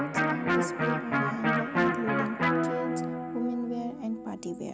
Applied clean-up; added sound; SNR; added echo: none; Electric guitar; -5 dB; none.